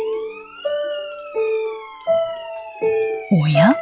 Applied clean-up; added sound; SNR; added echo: classical method log-MMSE.